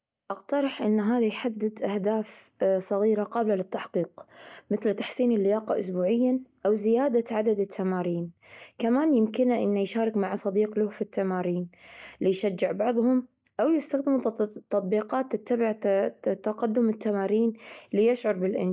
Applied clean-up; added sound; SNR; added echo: none; none; none; none.